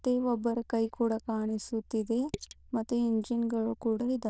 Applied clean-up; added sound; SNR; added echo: neural diffusion model UNIVERSE++.